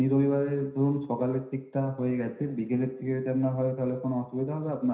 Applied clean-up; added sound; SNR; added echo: none; none; none; reverberation time 0.5 s.